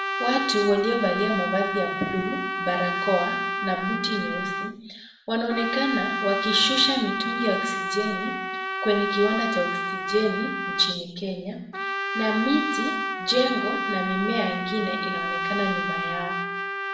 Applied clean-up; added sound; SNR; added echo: none; Trumpet; 2 dB; reverberation time 0.7 s.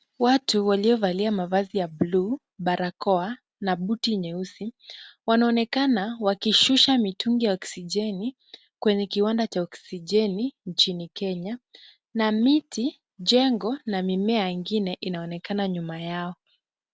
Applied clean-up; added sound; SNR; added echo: none; none; none; none.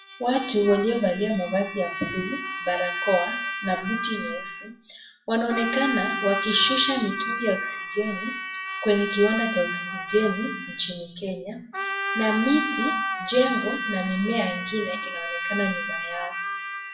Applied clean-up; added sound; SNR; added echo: classical method WPE with log-MMSE.